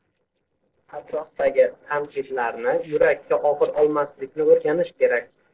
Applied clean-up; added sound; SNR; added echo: neural separator model SepFormer DNS4.